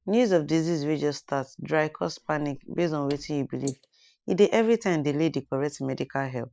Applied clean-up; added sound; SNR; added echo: neural mask model Resemble Enhance denoiser.